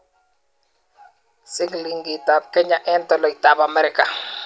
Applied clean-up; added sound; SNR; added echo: none; none; none; none.